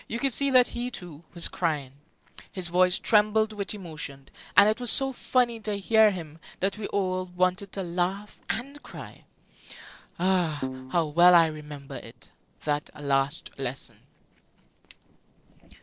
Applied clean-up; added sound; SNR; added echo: neural separator model SepFormer DNS4.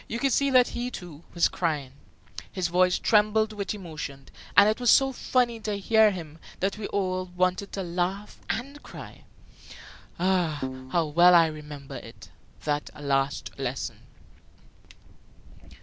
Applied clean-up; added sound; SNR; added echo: none; Keyboard (musical); 7 dB; none.